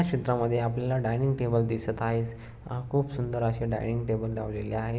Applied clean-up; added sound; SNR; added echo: none; none; none; none.